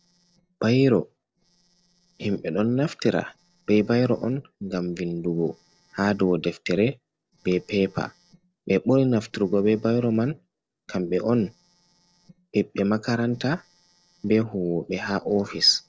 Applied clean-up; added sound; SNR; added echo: neural separator model SepFormer DNS4.